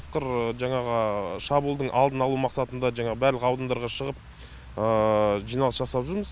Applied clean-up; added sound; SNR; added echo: none; none; none; none.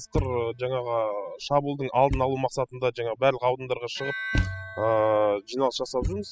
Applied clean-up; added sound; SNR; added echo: classical method spectral subtraction.